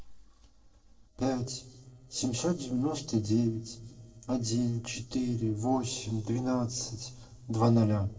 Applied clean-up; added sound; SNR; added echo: neural separator model SepFormer DNS4.